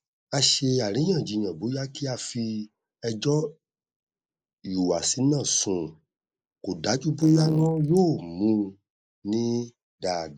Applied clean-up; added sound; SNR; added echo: neural mask model Resemble Enhance denoiser.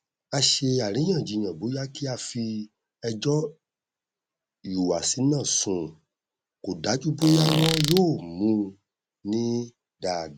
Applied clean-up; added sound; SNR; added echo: none; Fart; 2 dB; none.